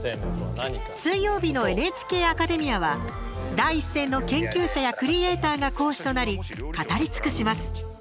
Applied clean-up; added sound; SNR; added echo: none; none; none; none.